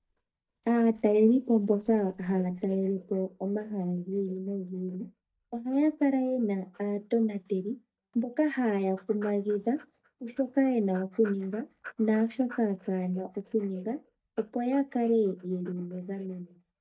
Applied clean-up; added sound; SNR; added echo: neural mask model DeepFilterNet 3.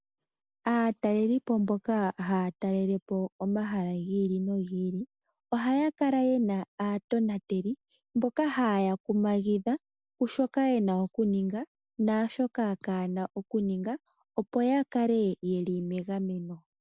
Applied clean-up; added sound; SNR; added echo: none; none; none; none.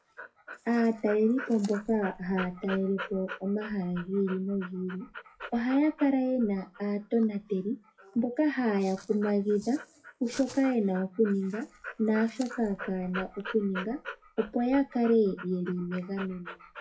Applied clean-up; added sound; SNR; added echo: classical method WPE with log-MMSE.